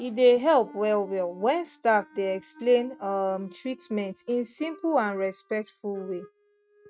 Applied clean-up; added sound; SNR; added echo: neural mask model RNNoise.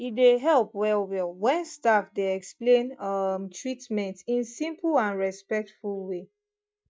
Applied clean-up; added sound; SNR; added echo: neural mask model DeepFilterNet 3.